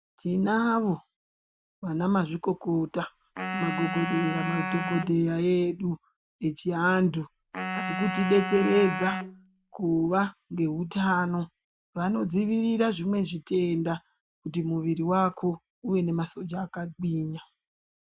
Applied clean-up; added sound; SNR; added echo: none; Wind instrument, woodwind instrument; 6 dB; none.